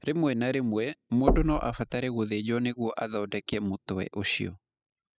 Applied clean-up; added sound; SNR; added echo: classical method spectral subtraction.